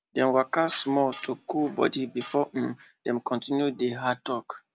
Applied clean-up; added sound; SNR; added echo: none; Tools; 19 dB; none.